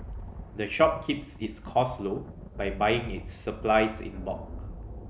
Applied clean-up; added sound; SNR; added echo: none; Thunder; 11 dB; none.